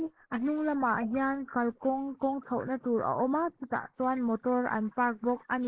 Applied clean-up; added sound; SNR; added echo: neural mask model Resemble Enhance denoiser.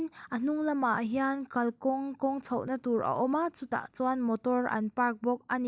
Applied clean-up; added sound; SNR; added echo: none; none; none; none.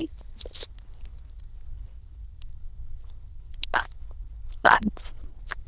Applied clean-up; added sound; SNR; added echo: neural diffusion model UNIVERSE++.